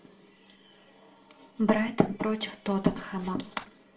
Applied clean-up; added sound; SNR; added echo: none; none; none; reverberation time 0.3 s.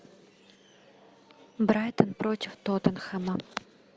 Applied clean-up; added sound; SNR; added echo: none; none; none; none.